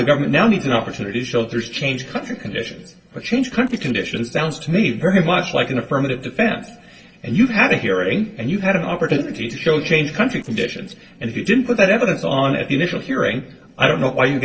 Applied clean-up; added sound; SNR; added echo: neural separator model SepFormer DNS4.